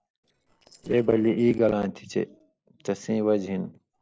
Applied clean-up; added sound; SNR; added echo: neural separator model SepFormer DNS4.